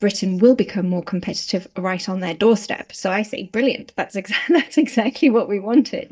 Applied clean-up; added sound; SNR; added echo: neural mask model DeepFilterNet 3.